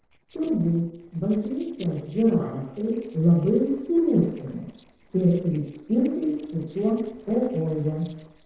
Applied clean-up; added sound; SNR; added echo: neural separator model SepFormer DNS4.